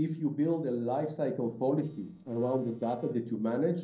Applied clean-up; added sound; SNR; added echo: neural separator model SepFormer DNS4.